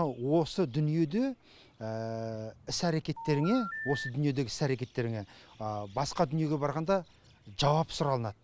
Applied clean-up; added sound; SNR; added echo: none; Telephone; 8 dB; none.